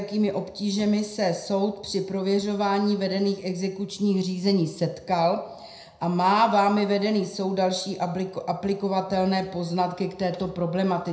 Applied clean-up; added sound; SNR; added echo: none; none; none; reverberation time 0.5 s.